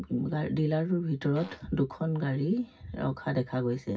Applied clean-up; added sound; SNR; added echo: none; Fart; 17 dB; reverberation time 0.4 s.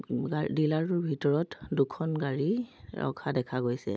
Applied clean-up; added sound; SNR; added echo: none; none; none; none.